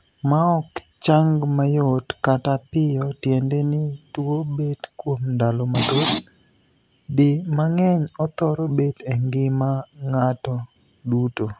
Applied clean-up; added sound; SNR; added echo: none; Screech; 0 dB; none.